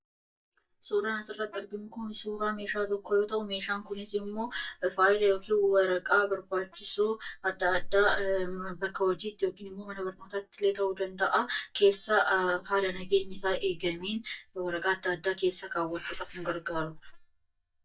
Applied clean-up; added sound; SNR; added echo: neural mask model DeepFilterNet 3.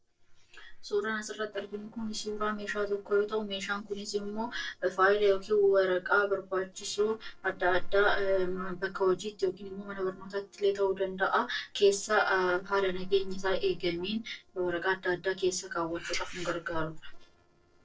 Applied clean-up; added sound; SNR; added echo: neural separator model SepFormer DNS4.